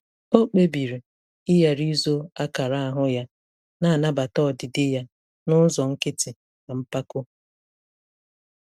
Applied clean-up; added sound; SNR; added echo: none; none; none; none.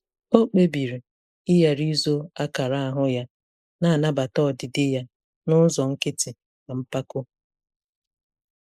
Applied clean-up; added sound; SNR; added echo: neural mask model Resemble Enhance denoiser.